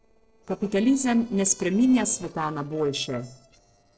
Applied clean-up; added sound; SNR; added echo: neural separator model SepFormer DNS4.